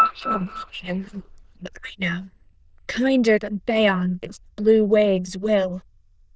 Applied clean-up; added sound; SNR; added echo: neural diffusion model UNIVERSE++.